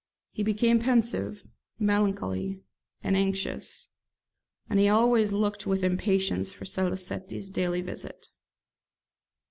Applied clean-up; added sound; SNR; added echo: none; none; none; none.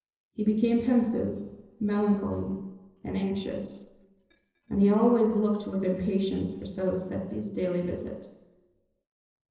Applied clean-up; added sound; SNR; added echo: neural separator model SepFormer DNS4.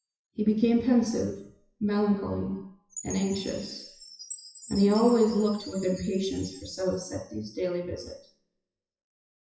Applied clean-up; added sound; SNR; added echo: classical method WPE with log-MMSE.